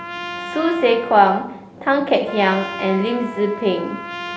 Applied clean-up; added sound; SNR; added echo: none; Trumpet; 12 dB; none.